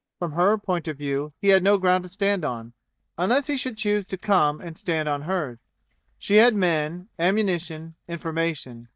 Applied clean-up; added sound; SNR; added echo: neural mask model DeepFilterNet 3.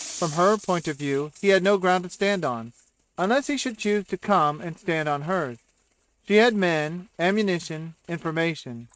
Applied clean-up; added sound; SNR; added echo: neural mask model RNNoise.